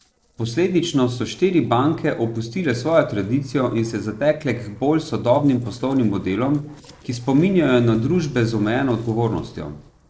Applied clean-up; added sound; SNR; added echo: neural separator model SepFormer DNS4.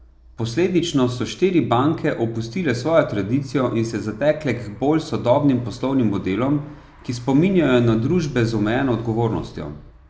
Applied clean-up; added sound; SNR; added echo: none; none; none; none.